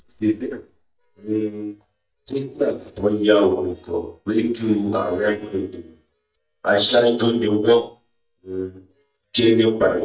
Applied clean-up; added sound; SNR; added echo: neural mask model DeepFilterNet 3.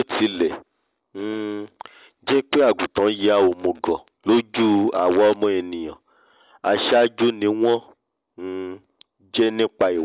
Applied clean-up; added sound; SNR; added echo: none; none; none; none.